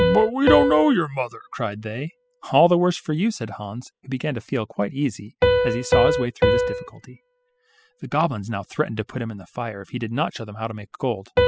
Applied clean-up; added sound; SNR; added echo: classical method spectral subtraction.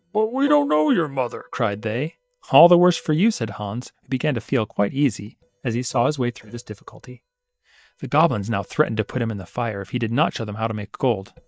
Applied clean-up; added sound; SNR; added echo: neural mask model DeepFilterNet 3.